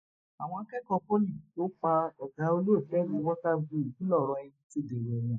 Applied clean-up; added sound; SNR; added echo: neural mask model Resemble Enhance denoiser.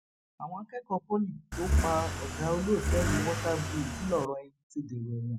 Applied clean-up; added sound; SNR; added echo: none; Accelerating, revving, vroom / Car; -2 dB; none.